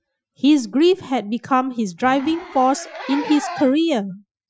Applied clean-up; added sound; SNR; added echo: classical method Wiener filter.